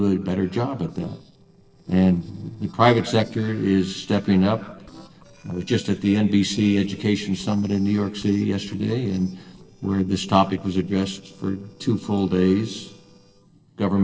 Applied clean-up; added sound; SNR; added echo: neural separator model SepFormer DNS4.